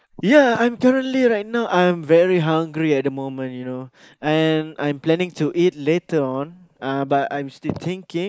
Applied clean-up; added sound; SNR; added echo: neural mask model Resemble Enhance denoiser.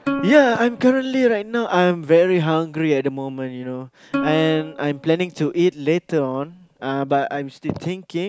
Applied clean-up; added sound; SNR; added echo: none; Plucked string instrument; 12 dB; none.